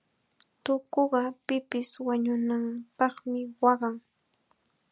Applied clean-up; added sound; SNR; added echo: none; none; none; none.